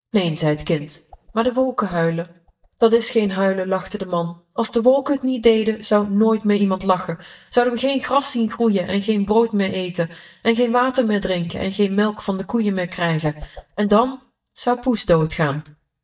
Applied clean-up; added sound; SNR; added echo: neural mask model DeepFilterNet 3.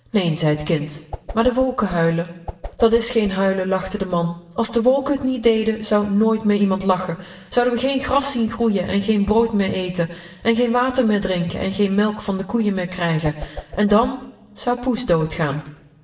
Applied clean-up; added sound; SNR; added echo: none; Whoosh, swoosh, swish; 15 dB; reverberation time 0.8 s.